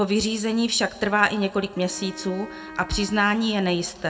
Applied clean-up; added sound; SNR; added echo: none; Wind instrument, woodwind instrument; 19 dB; reverberation time 0.9 s.